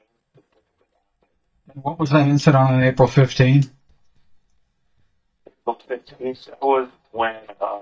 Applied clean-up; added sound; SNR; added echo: neural mask model DeepFilterNet 3.